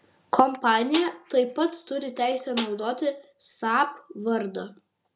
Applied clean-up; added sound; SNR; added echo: none; Snare drum; 14 dB; none.